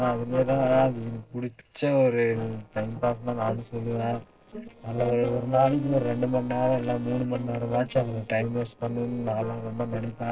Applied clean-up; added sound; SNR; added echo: neural separator model SepFormer DNS4.